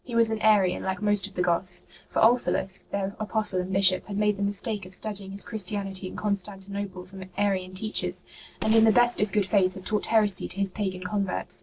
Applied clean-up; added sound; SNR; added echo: neural separator model SepFormer DNS4.